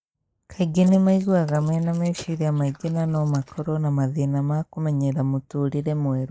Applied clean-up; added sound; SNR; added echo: neural mask model Resemble Enhance denoiser.